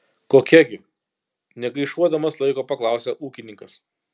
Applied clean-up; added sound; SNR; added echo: none; none; none; none.